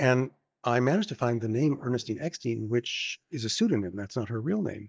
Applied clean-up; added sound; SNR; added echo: neural mask model DeepFilterNet 3.